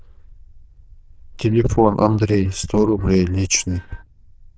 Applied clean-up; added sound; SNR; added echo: neural diffusion model UNIVERSE++.